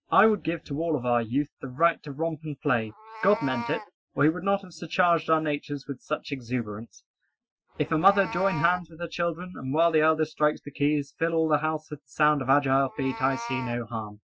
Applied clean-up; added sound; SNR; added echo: classical method Wiener filter.